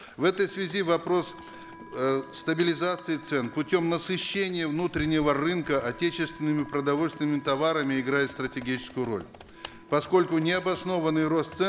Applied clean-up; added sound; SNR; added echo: none; Computer keyboard + Wind instrument, woodwind instrument; 19 dB; none.